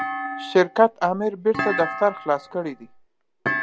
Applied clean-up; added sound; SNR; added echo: none; Thump, thud; 7 dB; none.